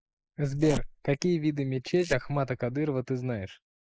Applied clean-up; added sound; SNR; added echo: neural mask model Resemble Enhance denoiser.